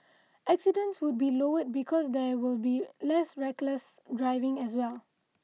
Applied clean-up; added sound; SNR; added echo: none; none; none; none.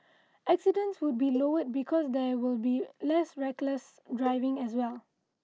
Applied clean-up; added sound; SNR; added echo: neural mask model Resemble Enhance denoiser.